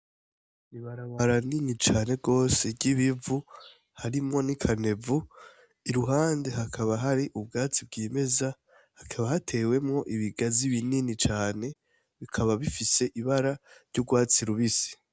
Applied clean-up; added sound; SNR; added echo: none; none; none; none.